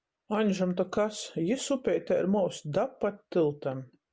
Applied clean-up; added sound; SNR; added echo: none; none; none; none.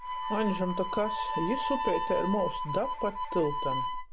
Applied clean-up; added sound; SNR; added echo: none; Harmonica; 1 dB; none.